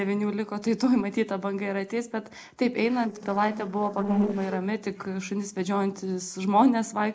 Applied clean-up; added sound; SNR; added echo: neural separator model SepFormer DNS4.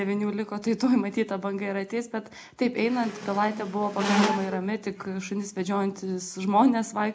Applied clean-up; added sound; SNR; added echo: none; Squeak; 2 dB; reverberation time 0.2 s.